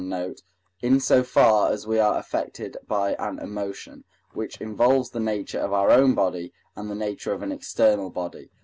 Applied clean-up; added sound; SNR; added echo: none; none; none; none.